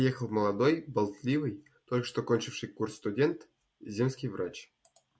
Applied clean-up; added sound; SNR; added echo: none; none; none; none.